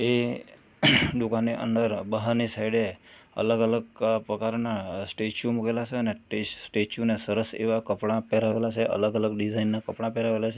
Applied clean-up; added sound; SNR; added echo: none; none; none; none.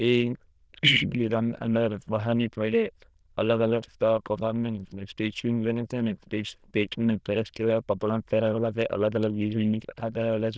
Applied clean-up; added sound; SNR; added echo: neural diffusion model UNIVERSE++.